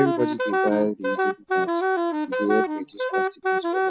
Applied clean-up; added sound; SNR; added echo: none; Wind instrument, woodwind instrument; -4 dB; none.